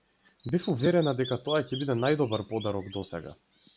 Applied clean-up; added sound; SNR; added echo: none; Bird vocalization, bird call, bird song; 17 dB; none.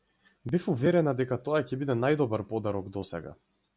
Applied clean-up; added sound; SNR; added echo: none; none; none; none.